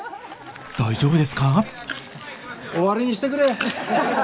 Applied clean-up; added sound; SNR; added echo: none; none; none; none.